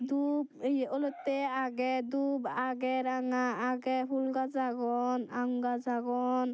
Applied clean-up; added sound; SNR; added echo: none; none; none; none.